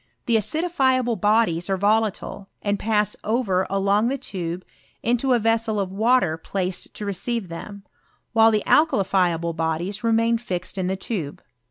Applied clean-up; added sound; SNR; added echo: none; none; none; none.